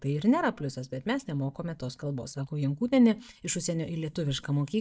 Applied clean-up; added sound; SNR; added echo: neural mask model DeepFilterNet 3.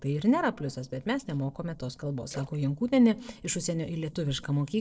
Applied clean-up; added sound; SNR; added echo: neural separator model SepFormer DNS4.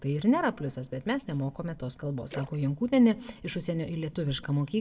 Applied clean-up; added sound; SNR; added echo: none; Splash, splatter; 20 dB; reverberation time 0.5 s.